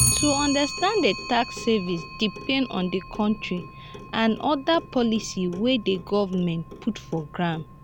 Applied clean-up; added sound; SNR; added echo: none; Clock; 8 dB; none.